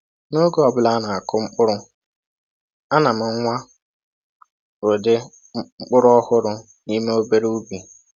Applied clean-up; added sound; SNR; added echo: none; none; none; none.